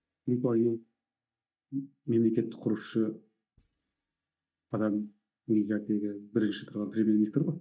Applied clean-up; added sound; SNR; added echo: neural mask model DeepFilterNet 3.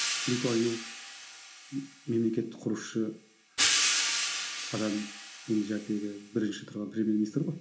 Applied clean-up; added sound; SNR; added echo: none; Hi-hat; 2 dB; reverberation time 0.4 s.